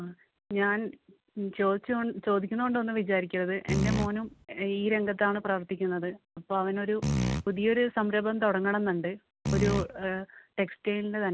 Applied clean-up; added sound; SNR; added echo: none; Fart; 0 dB; none.